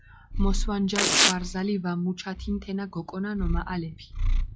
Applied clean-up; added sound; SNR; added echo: classical method log-MMSE.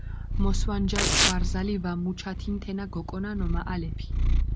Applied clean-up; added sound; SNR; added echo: none; Tearing + Purr; -5 dB; none.